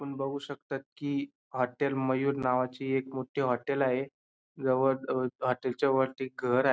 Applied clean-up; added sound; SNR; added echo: none; none; none; none.